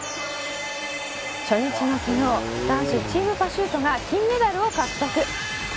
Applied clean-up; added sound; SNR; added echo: none; none; none; none.